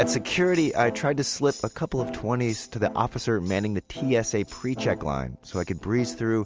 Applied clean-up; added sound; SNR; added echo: none; none; none; none.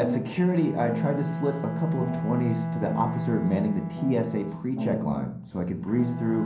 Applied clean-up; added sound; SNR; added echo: none; Bowed string instrument; 7 dB; reverberation time 0.6 s.